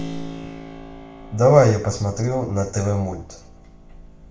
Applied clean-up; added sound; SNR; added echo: none; Keyboard (musical); 17 dB; reverberation time 0.4 s.